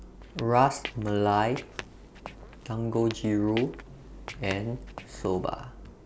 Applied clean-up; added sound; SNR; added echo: none; Squeak / Walk, footsteps; 16 dB; none.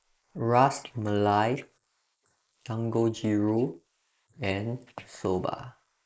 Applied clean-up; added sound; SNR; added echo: neural mask model Resemble Enhance denoiser.